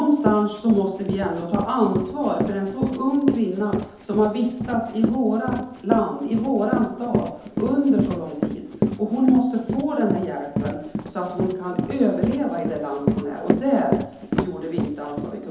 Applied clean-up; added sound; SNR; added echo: none; Run; 4 dB; reverberation time 2.2 s.